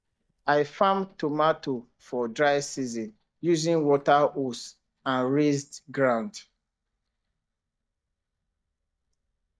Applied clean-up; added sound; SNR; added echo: neural mask model DeepFilterNet 3.